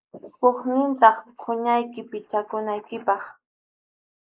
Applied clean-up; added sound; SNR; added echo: neural mask model Resemble Enhance denoiser.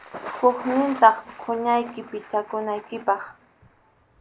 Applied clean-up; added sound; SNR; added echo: none; Thunder; 17 dB; none.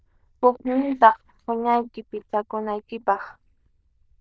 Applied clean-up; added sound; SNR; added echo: neural diffusion model UNIVERSE++.